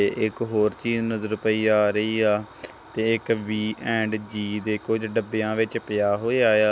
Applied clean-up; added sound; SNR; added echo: none; none; none; none.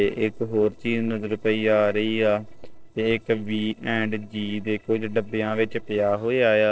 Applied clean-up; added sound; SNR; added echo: neural separator model SepFormer DNS4.